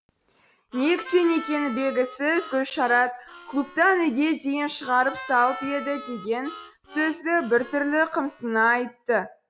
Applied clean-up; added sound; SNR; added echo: none; Harmonica; 16 dB; none.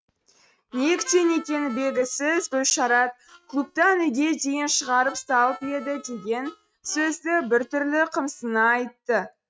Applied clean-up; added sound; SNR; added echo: neural mask model RNNoise.